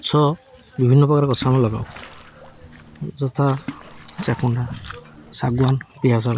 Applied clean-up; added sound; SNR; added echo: none; Splash, splatter; 19 dB; none.